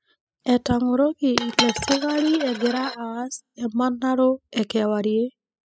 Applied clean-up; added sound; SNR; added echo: classical method spectral subtraction.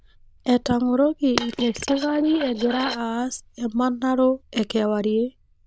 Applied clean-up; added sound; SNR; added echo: neural diffusion model UNIVERSE++.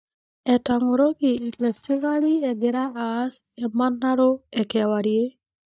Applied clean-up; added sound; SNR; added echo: neural mask model DeepFilterNet 3.